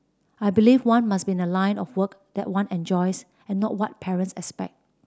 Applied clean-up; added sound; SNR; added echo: none; none; none; none.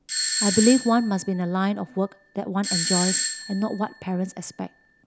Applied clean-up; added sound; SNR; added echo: none; Doorbell; 4 dB; none.